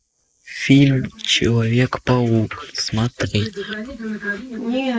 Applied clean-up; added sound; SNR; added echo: neural mask model Resemble Enhance denoiser.